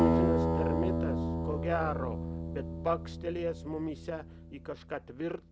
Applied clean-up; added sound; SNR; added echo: none; Acoustic guitar; -4 dB; none.